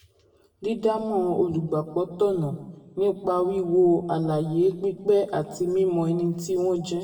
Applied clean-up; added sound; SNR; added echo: none; none; none; reverberation time 0.9 s.